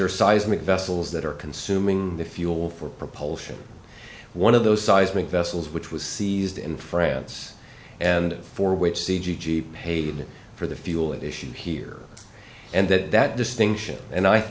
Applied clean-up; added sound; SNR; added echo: none; none; none; none.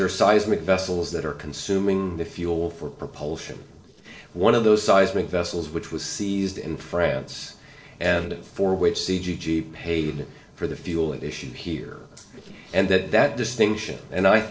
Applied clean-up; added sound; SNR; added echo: neural separator model SepFormer DNS4.